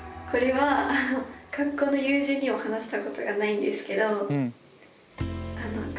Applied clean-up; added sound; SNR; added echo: none; none; none; none.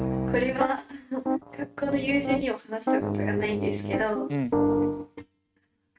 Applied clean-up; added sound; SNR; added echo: neural mask model RNNoise.